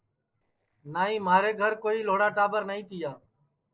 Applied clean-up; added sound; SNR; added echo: neural separator model SepFormer DNS4.